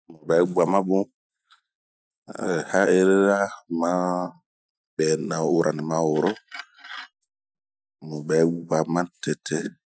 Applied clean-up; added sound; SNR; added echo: classical method Wiener filter.